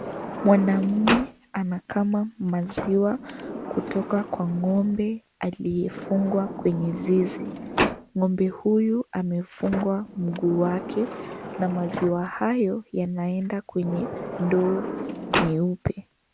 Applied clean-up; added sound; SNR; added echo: none; Sliding door; 8 dB; none.